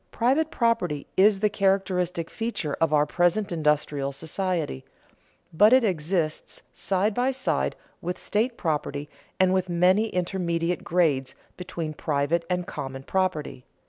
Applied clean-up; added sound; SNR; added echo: none; none; none; none.